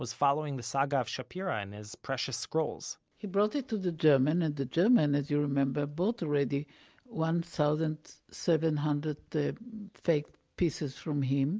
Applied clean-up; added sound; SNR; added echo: none; none; none; none.